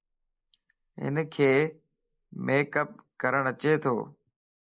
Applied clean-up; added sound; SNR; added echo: neural mask model Resemble Enhance denoiser.